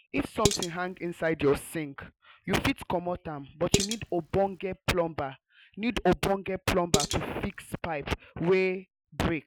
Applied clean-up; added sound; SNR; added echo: none; Dishes, pots, and pans; 2 dB; none.